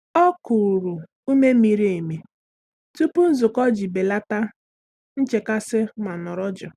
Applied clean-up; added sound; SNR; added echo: none; none; none; none.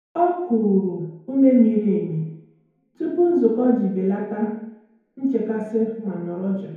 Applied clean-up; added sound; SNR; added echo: none; none; none; reverberation time 0.9 s.